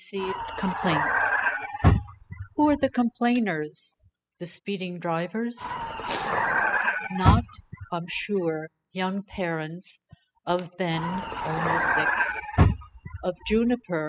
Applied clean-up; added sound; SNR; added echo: classical method spectral subtraction.